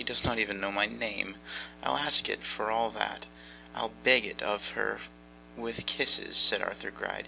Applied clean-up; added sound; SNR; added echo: none; none; none; none.